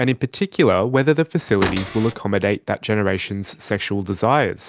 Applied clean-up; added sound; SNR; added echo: none; Cupboard open or close / Door; 7 dB; none.